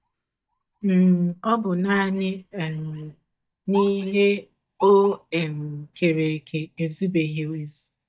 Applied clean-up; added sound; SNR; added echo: neural mask model DeepFilterNet 3.